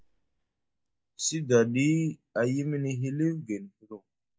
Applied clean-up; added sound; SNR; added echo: neural mask model DeepFilterNet 3.